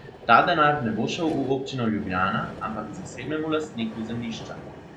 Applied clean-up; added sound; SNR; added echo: none; Vehicle; 15 dB; none.